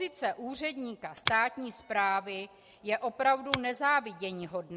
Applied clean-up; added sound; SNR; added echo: none; Finger snapping; 6 dB; none.